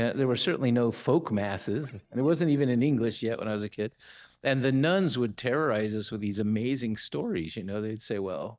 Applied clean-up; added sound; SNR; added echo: neural mask model DeepFilterNet 3.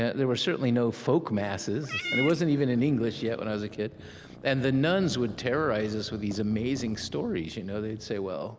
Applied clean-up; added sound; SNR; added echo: none; Meow / Purr; 14 dB; none.